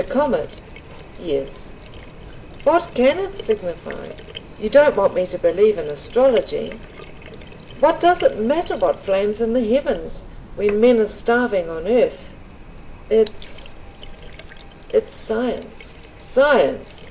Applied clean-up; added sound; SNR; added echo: none; Sink (filling or washing) + Train; 16 dB; none.